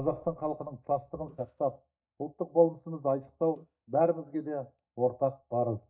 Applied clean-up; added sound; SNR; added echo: neural mask model DeepFilterNet 3.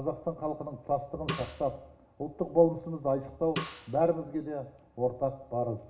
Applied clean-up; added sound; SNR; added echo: none; Snare drum; 11 dB; none.